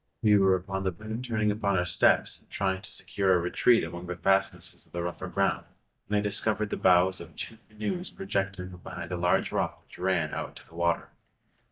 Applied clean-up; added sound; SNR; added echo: neural mask model DeepFilterNet 3.